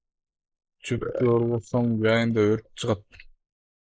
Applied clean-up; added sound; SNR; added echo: neural mask model Resemble Enhance denoiser.